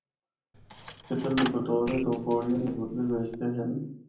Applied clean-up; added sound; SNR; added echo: none; Coin (dropping); 11 dB; reverberation time 0.6 s.